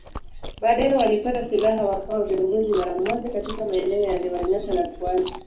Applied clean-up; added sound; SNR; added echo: none; Chewing, mastication; 12 dB; reverberation time 0.4 s.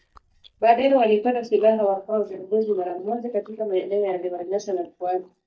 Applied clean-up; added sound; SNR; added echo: neural mask model DeepFilterNet 3.